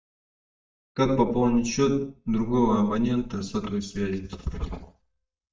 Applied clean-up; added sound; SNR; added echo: neural mask model DeepFilterNet 3.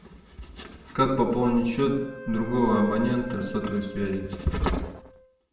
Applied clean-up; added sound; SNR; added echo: none; Wind instrument, woodwind instrument; 16 dB; reverberation time 0.7 s.